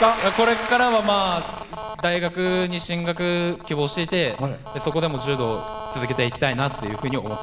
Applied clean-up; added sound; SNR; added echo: none; Telephone; 11 dB; none.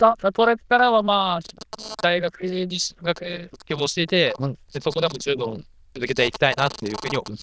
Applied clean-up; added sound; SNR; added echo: neural diffusion model UNIVERSE++.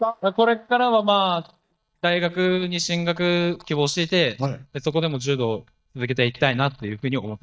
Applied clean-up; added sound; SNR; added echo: neural mask model DeepFilterNet 3.